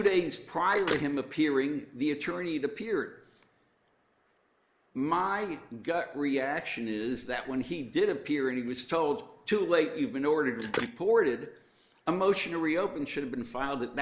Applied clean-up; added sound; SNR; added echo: neural mask model Resemble Enhance denoiser.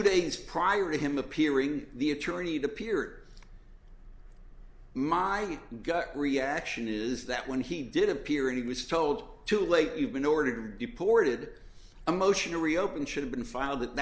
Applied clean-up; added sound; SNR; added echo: none; none; none; none.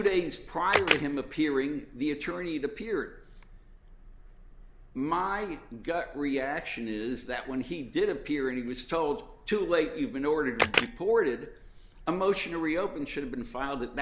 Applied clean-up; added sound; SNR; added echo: none; Camera; -2 dB; none.